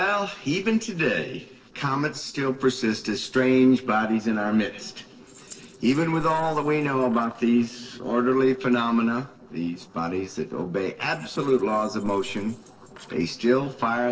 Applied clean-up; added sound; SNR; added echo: neural separator model SepFormer DNS4.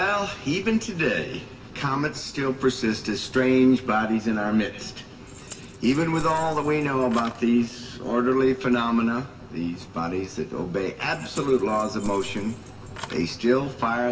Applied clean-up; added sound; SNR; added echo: none; Keys jangling; 16 dB; reverberation time 0.8 s.